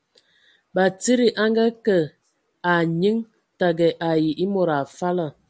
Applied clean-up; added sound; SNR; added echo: none; none; none; none.